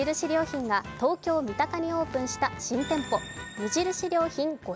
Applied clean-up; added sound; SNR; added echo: none; Walk, footsteps; 18 dB; none.